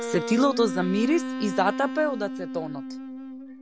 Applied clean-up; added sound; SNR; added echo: none; Wind instrument, woodwind instrument; 6 dB; none.